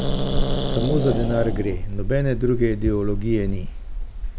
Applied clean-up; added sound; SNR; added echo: none; Growling; -1 dB; none.